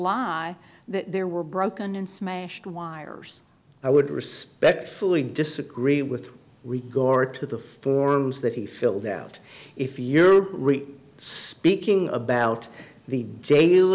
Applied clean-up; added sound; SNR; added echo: none; none; none; none.